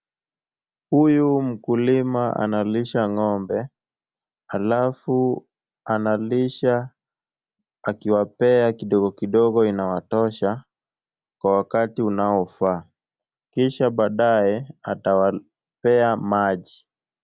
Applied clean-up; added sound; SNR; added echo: none; none; none; none.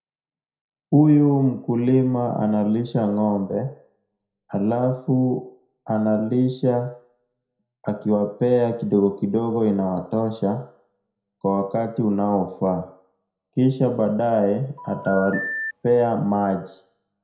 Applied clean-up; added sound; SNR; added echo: none; Telephone; 11 dB; reverberation time 0.4 s.